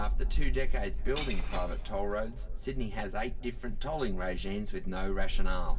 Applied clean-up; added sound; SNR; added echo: none; Shatter / Crushing; 18 dB; reverberation time 2.7 s.